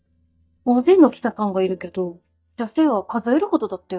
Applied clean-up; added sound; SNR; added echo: neural mask model DeepFilterNet 3.